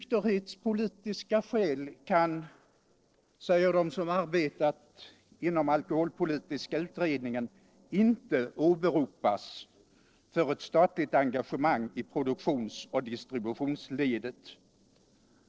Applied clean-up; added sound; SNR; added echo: neural separator model SepFormer DNS4.